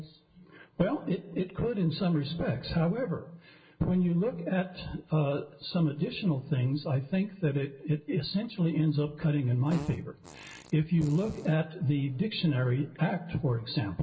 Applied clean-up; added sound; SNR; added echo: none; Fart; 18 dB; reverberation time 0.2 s.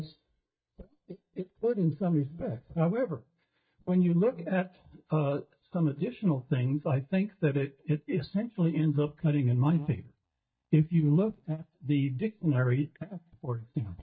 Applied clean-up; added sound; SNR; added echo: neural mask model DeepFilterNet 3.